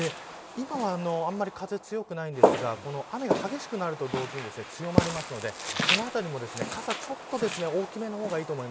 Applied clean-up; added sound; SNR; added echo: none; Walk, footsteps; -1 dB; none.